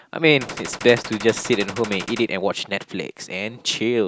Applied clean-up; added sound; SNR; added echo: none; Gunshot, gunfire; 12 dB; none.